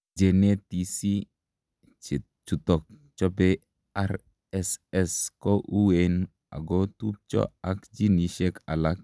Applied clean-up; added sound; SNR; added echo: none; none; none; none.